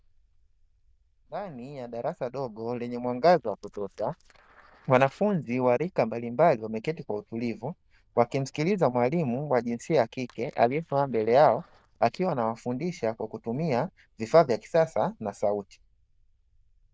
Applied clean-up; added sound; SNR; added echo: neural diffusion model UNIVERSE++.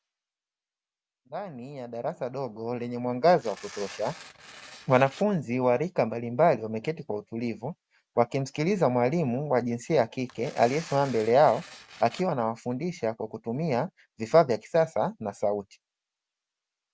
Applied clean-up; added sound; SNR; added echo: none; Tearing; 19 dB; none.